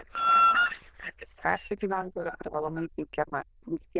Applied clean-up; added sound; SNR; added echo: neural diffusion model UNIVERSE++.